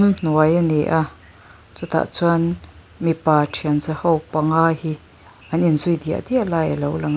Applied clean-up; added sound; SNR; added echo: none; none; none; none.